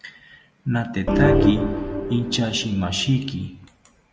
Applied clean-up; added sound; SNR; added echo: none; Organ; -2 dB; none.